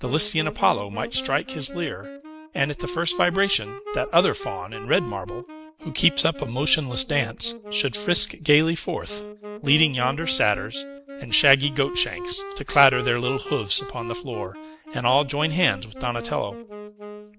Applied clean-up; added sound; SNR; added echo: none; Wind instrument, woodwind instrument; 12 dB; none.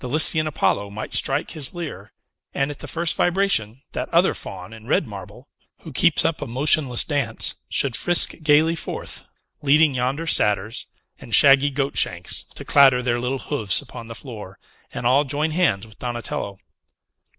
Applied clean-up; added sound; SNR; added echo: none; none; none; none.